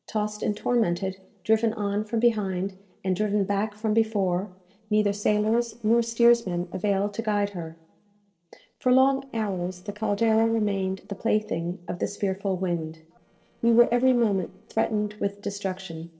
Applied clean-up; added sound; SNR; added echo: neural separator model SepFormer DNS4.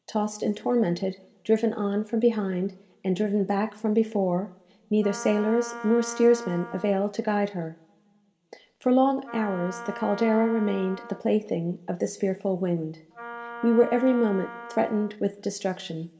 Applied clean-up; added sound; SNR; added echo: none; Wind instrument, woodwind instrument; 14 dB; reverberation time 0.7 s.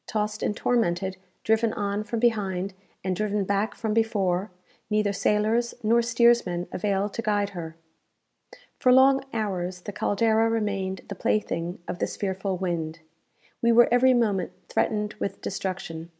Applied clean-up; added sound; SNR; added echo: none; none; none; none.